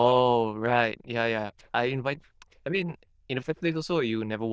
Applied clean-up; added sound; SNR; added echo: neural diffusion model UNIVERSE++.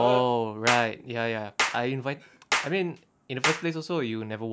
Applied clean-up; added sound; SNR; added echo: none; Clapping; 4 dB; none.